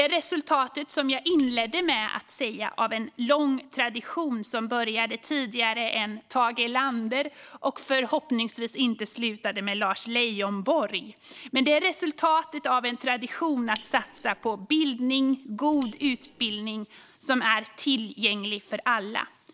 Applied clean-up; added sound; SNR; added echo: neural separator model SepFormer DNS4.